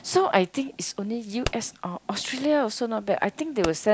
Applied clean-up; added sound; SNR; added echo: none; Fireworks; 15 dB; none.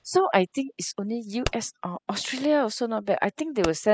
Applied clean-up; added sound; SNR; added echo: classical method spectral subtraction.